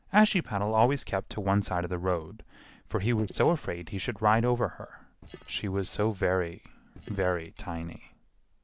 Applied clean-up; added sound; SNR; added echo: neural separator model SepFormer DNS4.